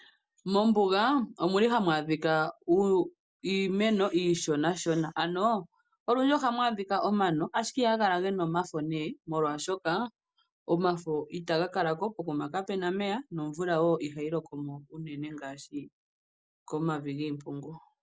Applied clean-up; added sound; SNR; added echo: none; none; none; none.